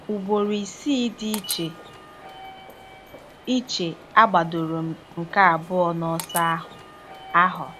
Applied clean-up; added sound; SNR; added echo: none; Walk, footsteps / Subway, metro, underground; 16 dB; none.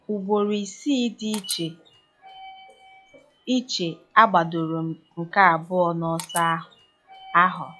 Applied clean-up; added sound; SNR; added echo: classical method log-MMSE.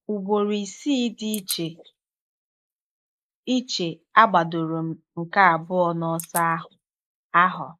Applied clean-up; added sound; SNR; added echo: neural mask model Resemble Enhance denoiser.